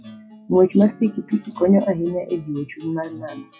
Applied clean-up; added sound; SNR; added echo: classical method WPE with log-MMSE.